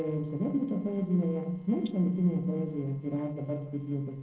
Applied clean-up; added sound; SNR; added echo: neural separator model SepFormer DNS4.